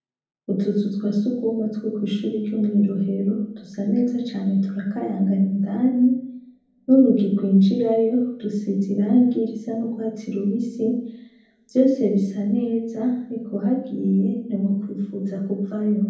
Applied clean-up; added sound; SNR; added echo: none; none; none; reverberation time 0.7 s.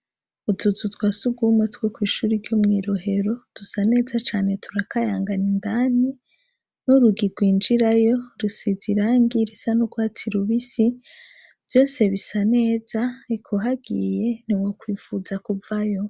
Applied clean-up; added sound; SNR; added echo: none; none; none; none.